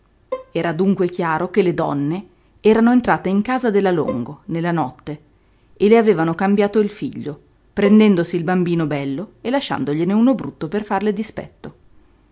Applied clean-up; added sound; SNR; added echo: none; Bowed string instrument; 18 dB; none.